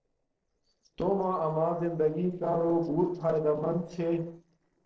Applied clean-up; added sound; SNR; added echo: neural separator model SepFormer DNS4.